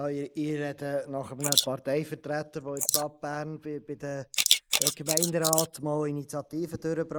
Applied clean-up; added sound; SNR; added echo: neural mask model Resemble Enhance denoiser.